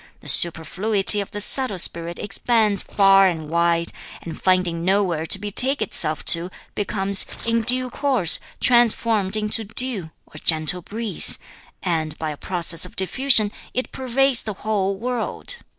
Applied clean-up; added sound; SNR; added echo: neural mask model Resemble Enhance denoiser.